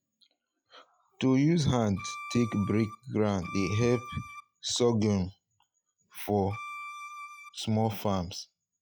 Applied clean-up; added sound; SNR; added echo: classical method log-MMSE.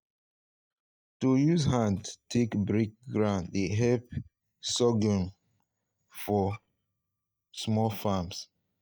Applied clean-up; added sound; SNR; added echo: neural mask model DeepFilterNet 3.